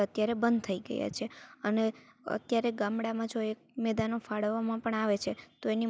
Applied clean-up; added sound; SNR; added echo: none; none; none; none.